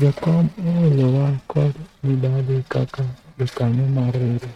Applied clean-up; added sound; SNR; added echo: neural mask model RNNoise.